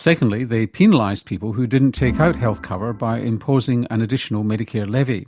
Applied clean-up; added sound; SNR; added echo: none; Organ; 11 dB; none.